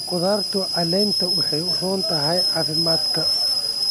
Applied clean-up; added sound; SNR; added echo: none; Boiling / Alarm; -3 dB; none.